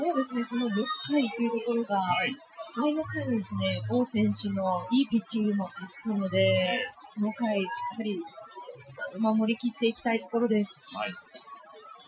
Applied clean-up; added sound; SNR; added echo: classical method Wiener filter.